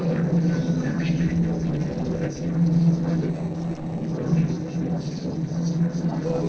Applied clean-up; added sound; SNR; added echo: neural separator model SepFormer DNS4.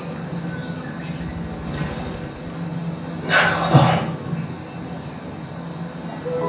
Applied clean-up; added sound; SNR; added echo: none; Motorcycle / Engine; 16 dB; reverberation time 0.6 s.